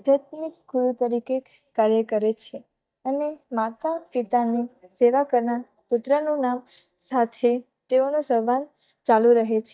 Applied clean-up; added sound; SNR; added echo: neural mask model DeepFilterNet 3.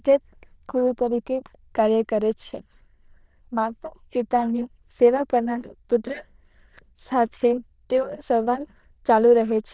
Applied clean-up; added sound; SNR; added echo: neural diffusion model UNIVERSE++.